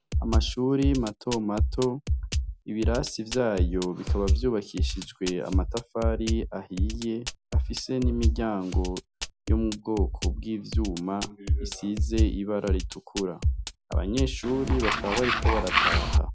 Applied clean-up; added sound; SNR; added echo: none; Tools + Drum kit; -2 dB; none.